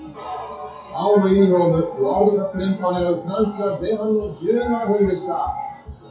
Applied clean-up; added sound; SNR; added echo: classical method WPE with log-MMSE.